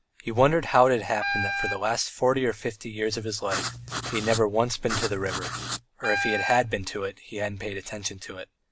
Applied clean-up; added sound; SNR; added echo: none; Writing + Wind instrument, woodwind instrument; 5 dB; none.